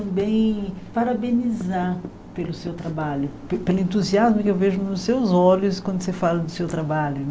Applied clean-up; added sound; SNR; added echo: none; Knock; 18 dB; none.